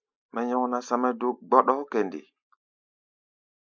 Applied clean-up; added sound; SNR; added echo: neural mask model Resemble Enhance denoiser.